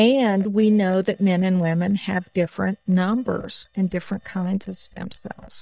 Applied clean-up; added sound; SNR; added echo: neural mask model DeepFilterNet 3.